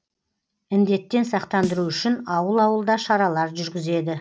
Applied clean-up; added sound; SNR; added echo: none; Snare drum; 14 dB; none.